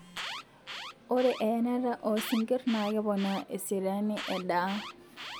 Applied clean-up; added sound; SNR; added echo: none; Alarm; 13 dB; none.